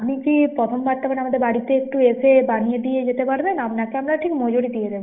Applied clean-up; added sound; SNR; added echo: neural mask model Resemble Enhance denoiser.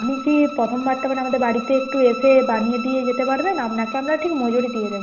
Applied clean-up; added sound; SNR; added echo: none; Bowed string instrument; 12 dB; none.